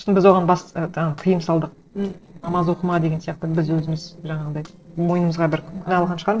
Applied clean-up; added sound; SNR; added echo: neural separator model SepFormer DNS4.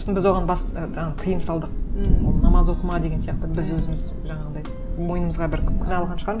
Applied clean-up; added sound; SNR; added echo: none; Thunder; -4 dB; none.